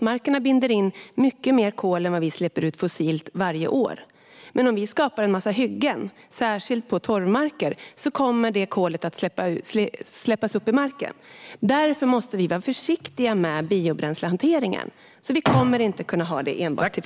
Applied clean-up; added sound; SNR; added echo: none; none; none; none.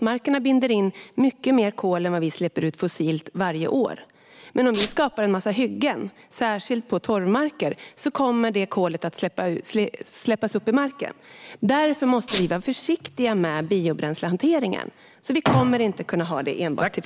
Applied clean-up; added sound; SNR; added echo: none; Squeak; 1 dB; none.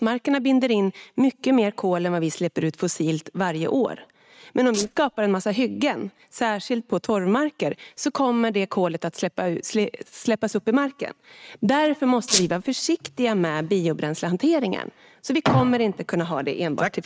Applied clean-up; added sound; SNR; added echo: neural mask model RNNoise.